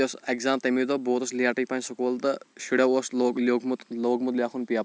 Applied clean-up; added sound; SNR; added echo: none; none; none; none.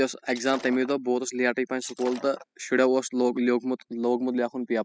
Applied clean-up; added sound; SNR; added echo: classical method spectral subtraction.